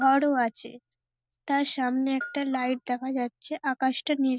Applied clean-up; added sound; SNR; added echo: none; Bell; 19 dB; none.